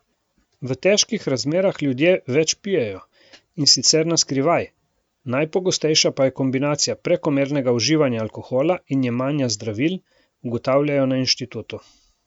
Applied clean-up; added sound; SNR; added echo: none; none; none; none.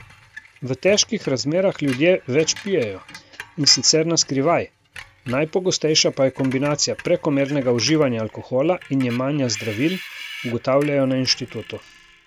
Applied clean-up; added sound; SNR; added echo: none; Screech; 19 dB; none.